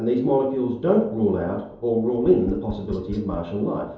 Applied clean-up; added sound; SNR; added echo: none; Tap; 18 dB; reverberation time 2.8 s.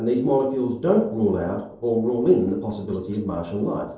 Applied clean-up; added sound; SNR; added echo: neural separator model SepFormer DNS4.